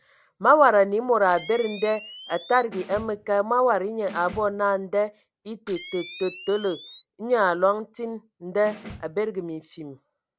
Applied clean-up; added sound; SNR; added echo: none; Camera + Snare drum; 17 dB; none.